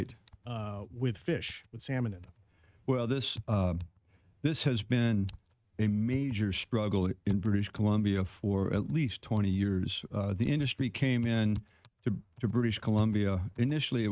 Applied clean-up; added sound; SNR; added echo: neural mask model RNNoise.